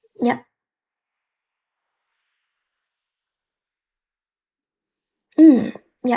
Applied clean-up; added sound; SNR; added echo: neural mask model Resemble Enhance denoiser.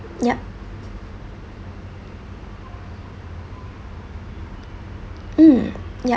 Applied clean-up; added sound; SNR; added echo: none; none; none; none.